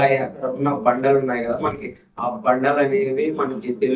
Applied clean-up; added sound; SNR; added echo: neural mask model DeepFilterNet 3.